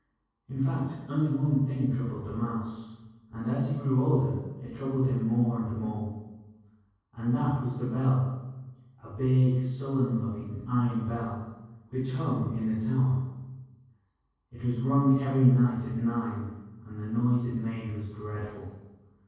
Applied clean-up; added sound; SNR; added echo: none; none; none; reverberation time 1.3 s.